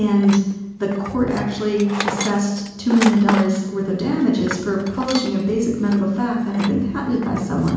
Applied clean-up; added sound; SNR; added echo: none; Tools; 12 dB; reverberation time 1.0 s.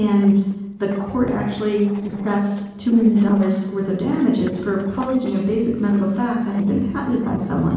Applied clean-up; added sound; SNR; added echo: neural separator model SepFormer DNS4.